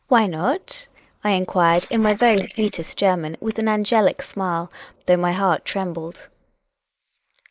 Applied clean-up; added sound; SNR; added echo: neural mask model Resemble Enhance denoiser.